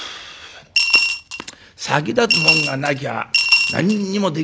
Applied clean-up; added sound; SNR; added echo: none; Coin (dropping) / Glass; -4 dB; none.